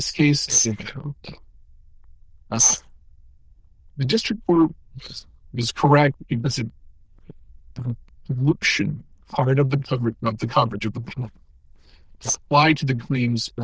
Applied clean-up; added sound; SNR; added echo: neural diffusion model UNIVERSE++.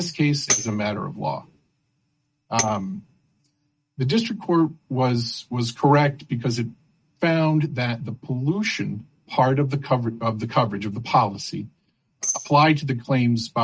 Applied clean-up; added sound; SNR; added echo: neural mask model RNNoise.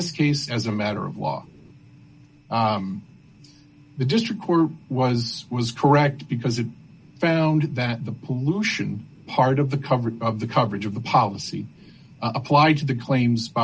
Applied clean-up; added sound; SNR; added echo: none; none; none; none.